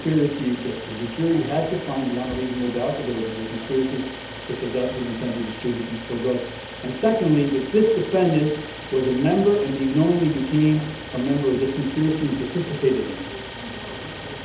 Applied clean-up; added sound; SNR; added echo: none; Idling; 12 dB; reverberation time 1.2 s.